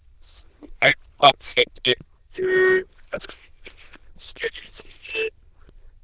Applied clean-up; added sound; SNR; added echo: neural diffusion model UNIVERSE++.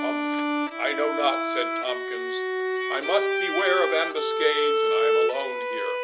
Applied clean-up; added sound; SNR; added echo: none; Bowed string instrument; -3 dB; none.